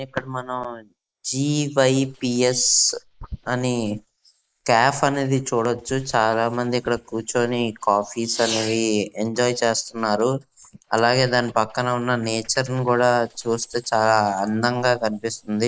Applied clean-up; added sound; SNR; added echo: neural mask model Resemble Enhance denoiser.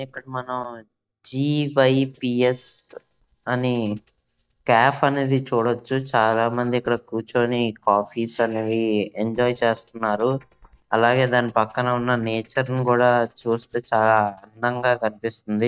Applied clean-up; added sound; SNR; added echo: neural mask model DeepFilterNet 3.